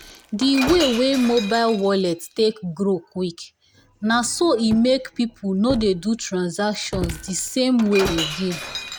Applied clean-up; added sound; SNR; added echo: none; Shatter; 12 dB; none.